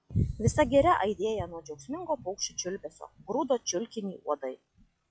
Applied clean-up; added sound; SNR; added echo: classical method log-MMSE.